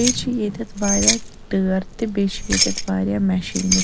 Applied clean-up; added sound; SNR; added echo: none; Keys jangling; 3 dB; none.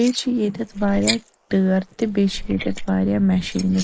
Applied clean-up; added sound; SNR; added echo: neural mask model Resemble Enhance denoiser.